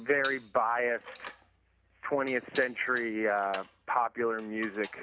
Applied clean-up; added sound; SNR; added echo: none; Dishes, pots, and pans; 19 dB; none.